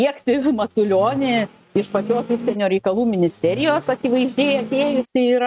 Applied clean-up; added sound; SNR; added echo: neural mask model RNNoise.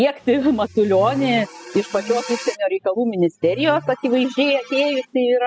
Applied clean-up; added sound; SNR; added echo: classical method spectral subtraction.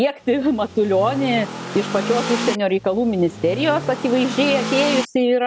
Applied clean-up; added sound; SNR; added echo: none; Accelerating, revving, vroom / Car; 8 dB; none.